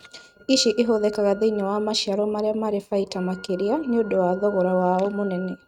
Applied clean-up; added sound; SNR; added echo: neural mask model RNNoise.